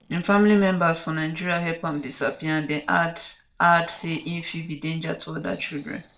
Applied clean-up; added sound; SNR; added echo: neural separator model SepFormer DNS4.